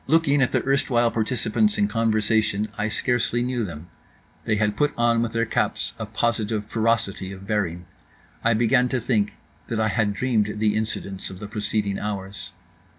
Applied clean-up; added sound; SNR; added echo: none; none; none; none.